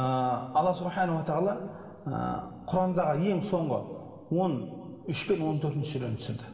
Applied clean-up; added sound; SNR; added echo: none; none; none; reverberation time 1.7 s.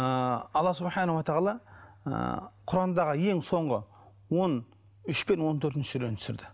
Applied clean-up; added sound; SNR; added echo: none; none; none; none.